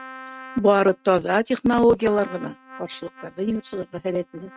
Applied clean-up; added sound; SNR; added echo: neural mask model RNNoise.